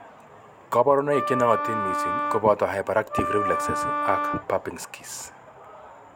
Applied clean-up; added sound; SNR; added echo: none; Wind instrument, woodwind instrument; 1 dB; none.